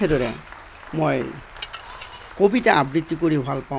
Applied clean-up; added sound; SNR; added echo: none; Dishes, pots, and pans / Glass + Applause; 18 dB; none.